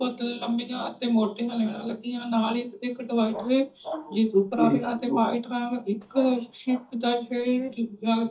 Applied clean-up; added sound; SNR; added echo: neural mask model DeepFilterNet 3.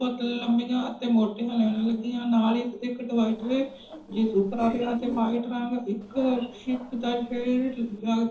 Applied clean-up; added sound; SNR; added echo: neural separator model SepFormer DNS4.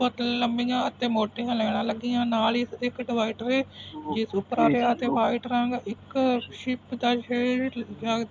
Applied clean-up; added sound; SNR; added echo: none; none; none; none.